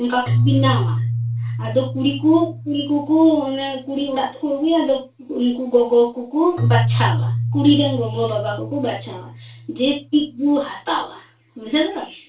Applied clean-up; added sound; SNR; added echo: none; Keyboard (musical); 5 dB; reverberation time 0.2 s.